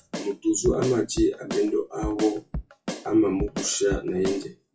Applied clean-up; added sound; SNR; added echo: classical method WPE with log-MMSE.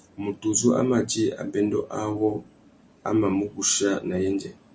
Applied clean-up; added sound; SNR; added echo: none; none; none; none.